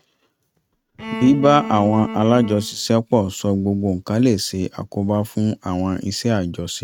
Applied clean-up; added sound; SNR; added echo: neural mask model RNNoise.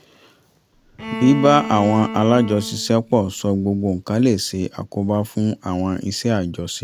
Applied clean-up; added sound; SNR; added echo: none; Bowed string instrument; 10 dB; none.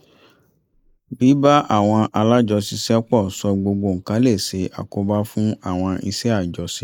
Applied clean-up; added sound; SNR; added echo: neural mask model Resemble Enhance denoiser.